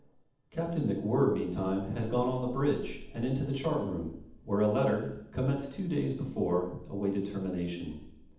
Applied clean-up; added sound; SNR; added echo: none; none; none; reverberation time 0.8 s.